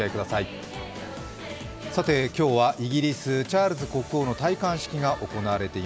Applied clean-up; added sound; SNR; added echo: none; none; none; none.